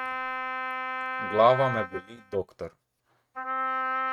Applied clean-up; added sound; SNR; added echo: neural mask model RNNoise.